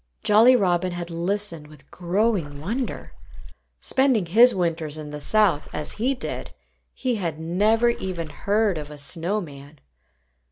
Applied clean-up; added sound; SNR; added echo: none; Water / Splash, splatter; 6 dB; none.